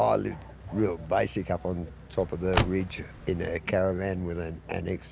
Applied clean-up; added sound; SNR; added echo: none; Car; 3 dB; none.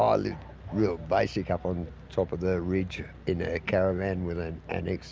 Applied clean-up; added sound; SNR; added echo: none; none; none; none.